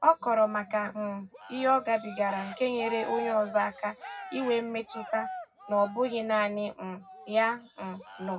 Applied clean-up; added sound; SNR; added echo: none; Cheering; 13 dB; reverberation time 0.4 s.